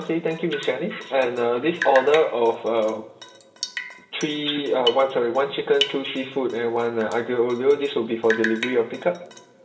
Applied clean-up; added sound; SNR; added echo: none; Drip; 11 dB; reverberation time 2.6 s.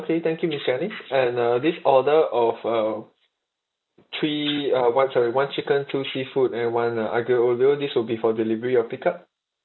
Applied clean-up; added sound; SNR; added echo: none; none; none; none.